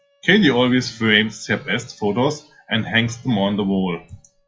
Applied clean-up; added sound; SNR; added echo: classical method log-MMSE.